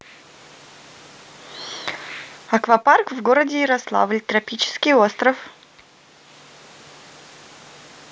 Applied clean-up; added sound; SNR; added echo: none; none; none; none.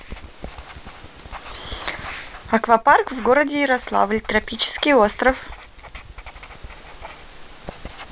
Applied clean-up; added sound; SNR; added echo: none; Writing; 15 dB; none.